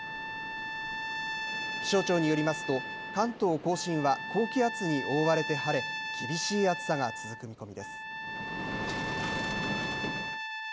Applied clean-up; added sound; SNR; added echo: none; Trumpet; 5 dB; none.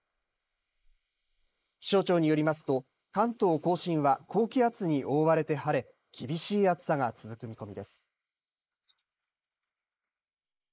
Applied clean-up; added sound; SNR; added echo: neural mask model Resemble Enhance denoiser.